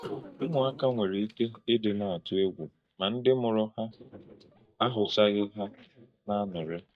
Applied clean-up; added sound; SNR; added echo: neural mask model DeepFilterNet 3.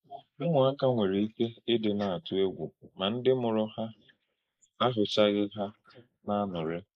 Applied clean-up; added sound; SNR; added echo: neural mask model Resemble Enhance denoiser.